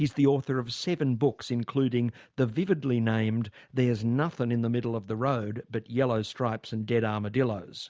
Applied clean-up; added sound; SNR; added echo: none; none; none; none.